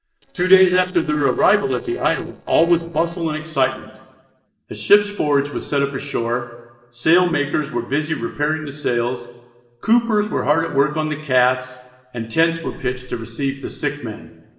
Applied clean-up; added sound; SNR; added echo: neural separator model SepFormer DNS4.